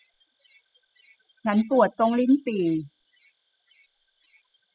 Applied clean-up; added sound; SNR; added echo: classical method spectral subtraction.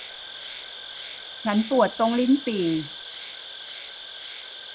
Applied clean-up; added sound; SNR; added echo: none; Insect; 11 dB; none.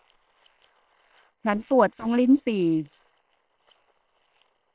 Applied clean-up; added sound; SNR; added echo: neural separator model SepFormer WHAM!.